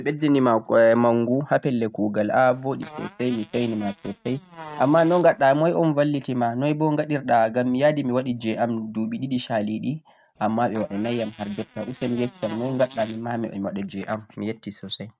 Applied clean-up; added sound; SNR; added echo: neural mask model RNNoise.